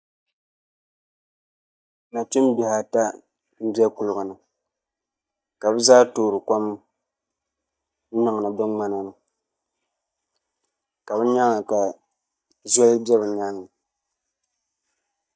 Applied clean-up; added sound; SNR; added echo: neural mask model DeepFilterNet 3.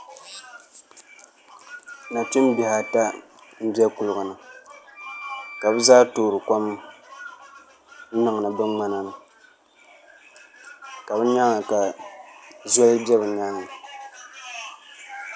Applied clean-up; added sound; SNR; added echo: none; Wind instrument, woodwind instrument; 14 dB; none.